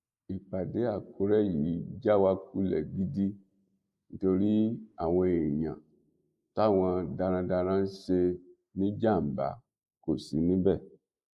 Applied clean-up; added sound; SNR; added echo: neural mask model Resemble Enhance denoiser.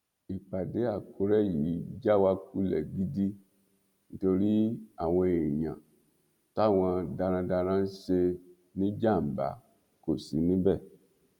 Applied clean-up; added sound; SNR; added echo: none; none; none; none.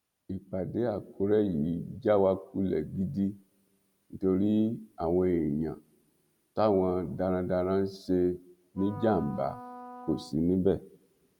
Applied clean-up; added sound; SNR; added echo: none; Wind instrument, woodwind instrument; 17 dB; none.